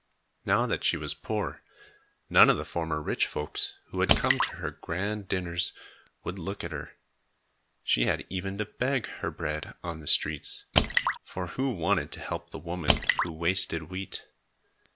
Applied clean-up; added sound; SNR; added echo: none; Drip / Splash, splatter; 1 dB; none.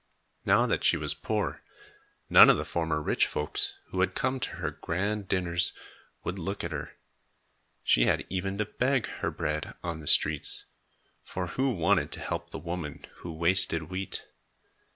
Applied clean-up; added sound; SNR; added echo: none; none; none; none.